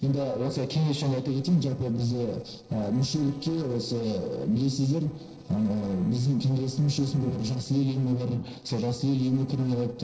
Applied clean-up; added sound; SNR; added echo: neural separator model SepFormer DNS4.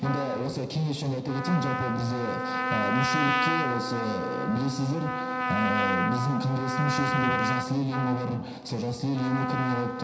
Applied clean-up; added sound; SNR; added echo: none; Trumpet; 2 dB; reverberation time 0.9 s.